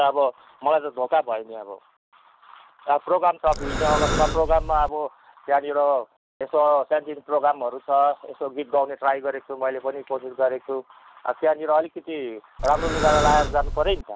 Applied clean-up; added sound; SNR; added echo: none; Breathing; 2 dB; none.